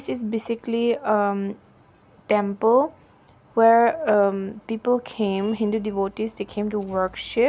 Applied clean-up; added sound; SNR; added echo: none; none; none; none.